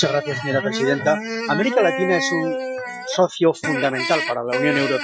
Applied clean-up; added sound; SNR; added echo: classical method Wiener filter.